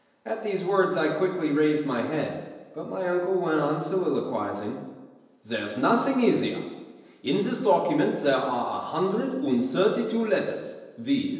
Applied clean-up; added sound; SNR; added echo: none; none; none; reverberation time 1.0 s.